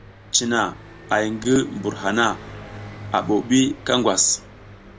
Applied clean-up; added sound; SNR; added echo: none; Car passing by; 16 dB; none.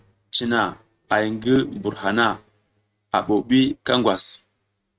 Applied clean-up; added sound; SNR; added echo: neural mask model RNNoise.